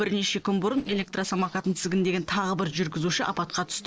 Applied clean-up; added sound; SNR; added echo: neural separator model SepFormer DNS4.